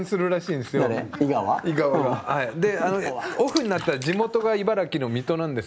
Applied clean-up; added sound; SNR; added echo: none; Splash, splatter; 16 dB; none.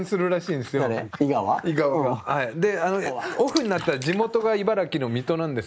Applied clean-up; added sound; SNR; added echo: neural mask model Resemble Enhance denoiser.